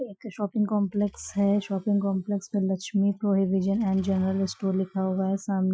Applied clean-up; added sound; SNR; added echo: classical method Wiener filter.